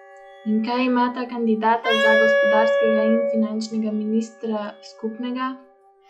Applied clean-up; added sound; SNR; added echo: classical method log-MMSE.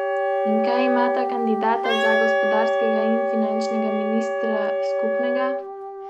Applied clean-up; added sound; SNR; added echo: none; Wind instrument, woodwind instrument + Wind instrument, woodwind instrument; -4 dB; none.